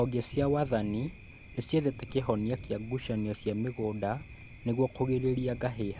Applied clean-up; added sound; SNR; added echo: none; Thunder; 14 dB; none.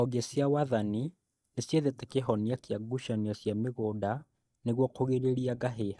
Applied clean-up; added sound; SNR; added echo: neural mask model DeepFilterNet 3.